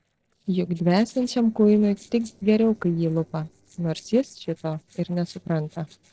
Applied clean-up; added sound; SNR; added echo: neural separator model SepFormer DNS4.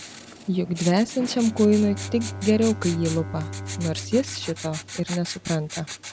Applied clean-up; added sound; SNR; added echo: none; Writing + Bowed string instrument; 10 dB; none.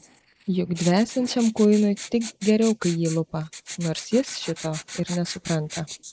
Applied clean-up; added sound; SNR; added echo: neural mask model Resemble Enhance denoiser.